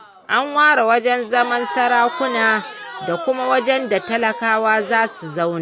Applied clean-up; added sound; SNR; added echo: none; Crowd; 12 dB; none.